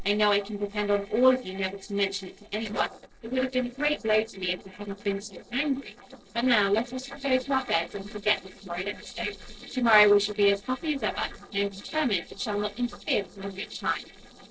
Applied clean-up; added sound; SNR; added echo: neural separator model SepFormer DNS4.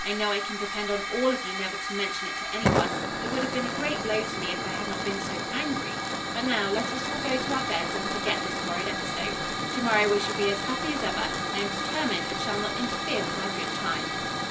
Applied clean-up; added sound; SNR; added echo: none; Hiss / Fire; -1 dB; reverberation time 0.3 s.